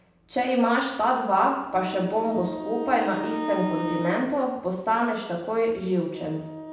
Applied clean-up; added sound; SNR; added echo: none; Wind instrument, woodwind instrument; 10 dB; reverberation time 0.9 s.